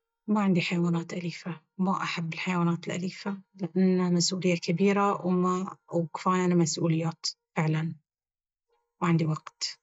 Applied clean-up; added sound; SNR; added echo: neural mask model DeepFilterNet 3.